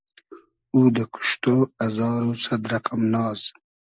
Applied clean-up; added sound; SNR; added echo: neural mask model Resemble Enhance denoiser.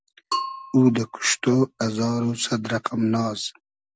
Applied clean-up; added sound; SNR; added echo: none; Bell / Percussion; 13 dB; none.